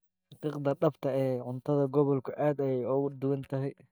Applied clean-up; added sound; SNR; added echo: neural mask model DeepFilterNet 3.